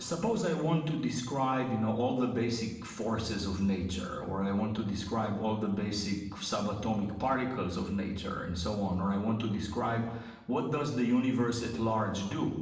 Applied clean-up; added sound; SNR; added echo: none; none; none; reverberation time 0.9 s.